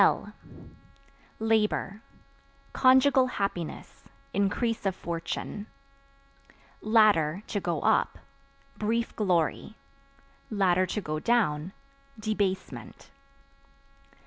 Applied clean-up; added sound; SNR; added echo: none; none; none; none.